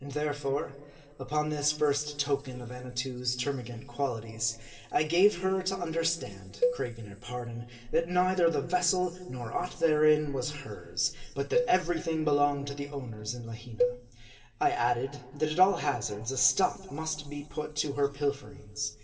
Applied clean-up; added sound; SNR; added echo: none; Cowbell; 5 dB; reverberation time 2.9 s.